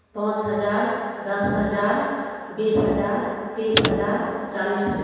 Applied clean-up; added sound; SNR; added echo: none; Computer keyboard; 5 dB; reverberation time 1.9 s.